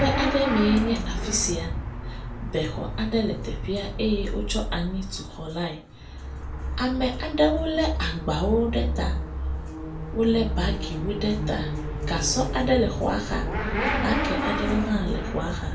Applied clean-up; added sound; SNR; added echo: none; Motorcycle / Accelerating, revving, vroom; 2 dB; reverberation time 0.3 s.